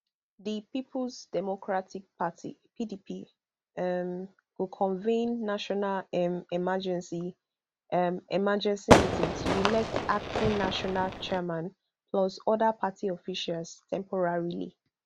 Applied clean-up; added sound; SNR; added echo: none; Fireworks; -4 dB; none.